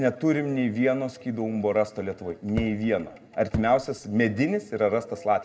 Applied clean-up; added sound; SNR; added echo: none; Thump, thud; 9 dB; reverberation time 0.4 s.